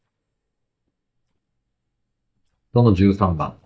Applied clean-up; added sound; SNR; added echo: neural mask model DeepFilterNet 3.